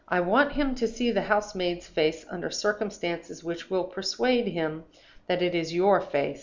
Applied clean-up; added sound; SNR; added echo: none; none; none; none.